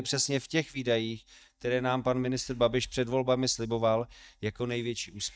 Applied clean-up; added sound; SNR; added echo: neural mask model DeepFilterNet 3.